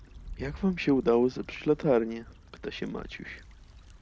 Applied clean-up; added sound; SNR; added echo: none; Stream / Trickle, dribble / Traffic noise, roadway noise; 17 dB; none.